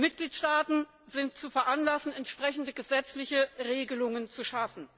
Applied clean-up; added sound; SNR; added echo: none; none; none; none.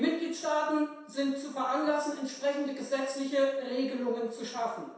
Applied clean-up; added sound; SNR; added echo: none; none; none; reverberation time 0.7 s.